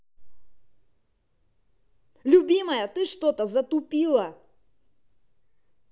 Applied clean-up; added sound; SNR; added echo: none; none; none; none.